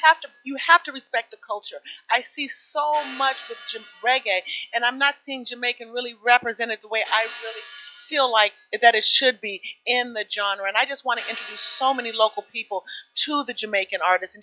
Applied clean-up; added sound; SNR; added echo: classical method log-MMSE.